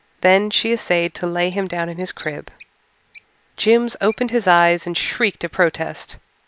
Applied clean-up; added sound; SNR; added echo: none; Bird; 10 dB; none.